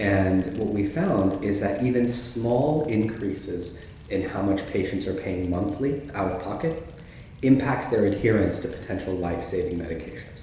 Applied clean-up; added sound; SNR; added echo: none; Fire; 19 dB; reverberation time 1.1 s.